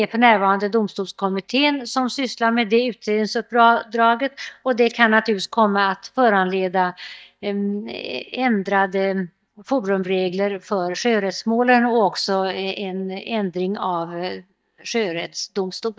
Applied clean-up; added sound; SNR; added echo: neural mask model DeepFilterNet 3.